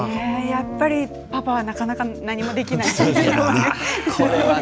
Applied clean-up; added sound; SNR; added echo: none; none; none; none.